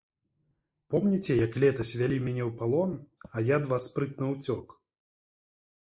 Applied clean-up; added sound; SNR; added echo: neural mask model Resemble Enhance denoiser.